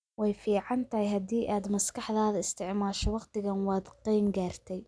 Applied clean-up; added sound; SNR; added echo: none; none; none; none.